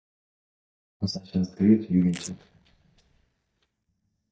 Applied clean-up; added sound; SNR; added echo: neural mask model DeepFilterNet 3.